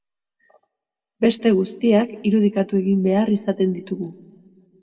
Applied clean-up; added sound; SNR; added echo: none; none; none; reverberation time 0.8 s.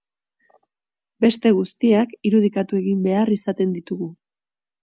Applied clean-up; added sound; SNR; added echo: none; none; none; none.